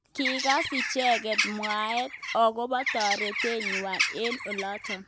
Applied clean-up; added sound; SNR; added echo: none; Bird; 2 dB; none.